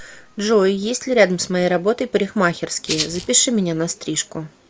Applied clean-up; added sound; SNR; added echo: none; Rattle (instrument); 6 dB; none.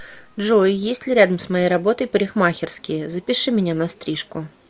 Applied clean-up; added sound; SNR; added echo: none; none; none; none.